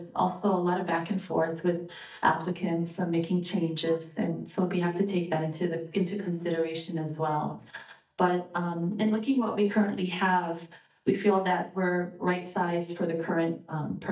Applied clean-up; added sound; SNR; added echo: neural mask model DeepFilterNet 3.